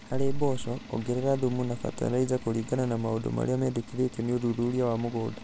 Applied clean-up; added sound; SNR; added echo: none; Engine; 18 dB; none.